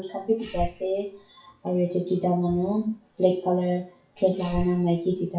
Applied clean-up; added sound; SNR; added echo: classical method WPE with log-MMSE.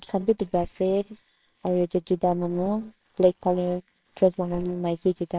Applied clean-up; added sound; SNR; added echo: neural separator model SepFormer WHAMR!.